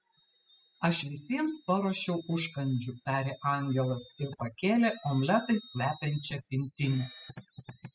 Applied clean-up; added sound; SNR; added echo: classical method spectral subtraction.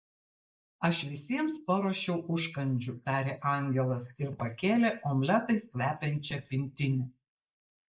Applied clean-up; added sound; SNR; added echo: neural mask model Resemble Enhance denoiser.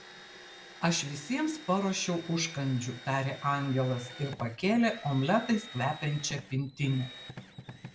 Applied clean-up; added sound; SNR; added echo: none; Drill; 16 dB; none.